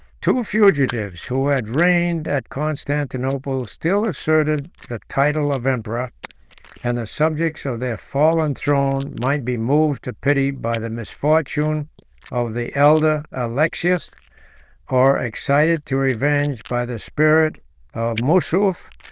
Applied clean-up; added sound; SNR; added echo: neural diffusion model UNIVERSE++.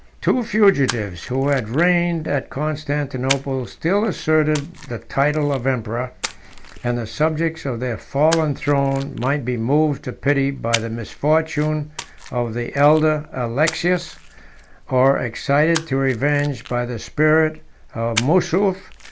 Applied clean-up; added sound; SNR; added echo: none; Splash, splatter; 16 dB; none.